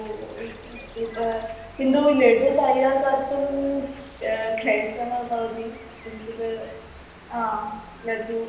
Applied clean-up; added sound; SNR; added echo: none; Cricket; 18 dB; reverberation time 0.9 s.